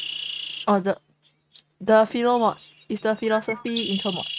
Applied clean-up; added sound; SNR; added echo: neural mask model RNNoise.